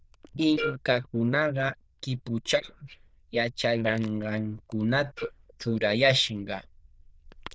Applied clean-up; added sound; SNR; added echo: neural diffusion model UNIVERSE++.